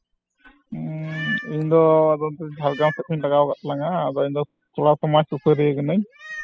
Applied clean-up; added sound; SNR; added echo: classical method spectral subtraction.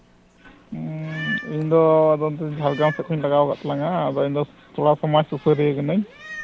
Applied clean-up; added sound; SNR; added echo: none; Meow; 17 dB; none.